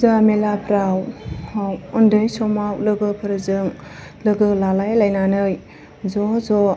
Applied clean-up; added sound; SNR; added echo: none; none; none; none.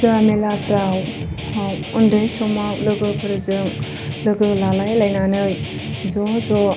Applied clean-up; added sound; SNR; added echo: none; Guitar; 9 dB; none.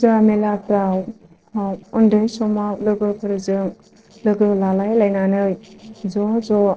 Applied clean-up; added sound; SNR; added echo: neural separator model SepFormer DNS4.